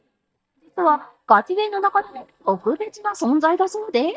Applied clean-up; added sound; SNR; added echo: neural mask model DeepFilterNet 3.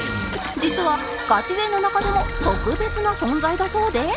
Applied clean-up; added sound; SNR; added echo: none; Stream / Trickle, dribble; 18 dB; none.